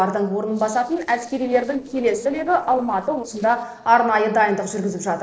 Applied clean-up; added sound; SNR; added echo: neural separator model SepFormer DNS4.